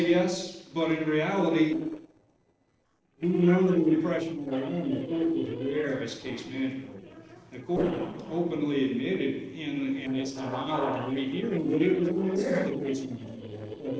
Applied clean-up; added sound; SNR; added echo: neural separator model SepFormer DNS4.